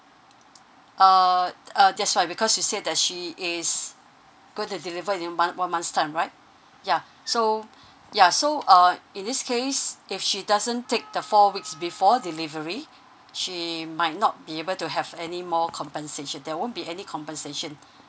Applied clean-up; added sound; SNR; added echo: none; none; none; none.